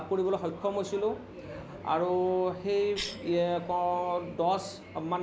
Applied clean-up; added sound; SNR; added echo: none; Cough; 16 dB; none.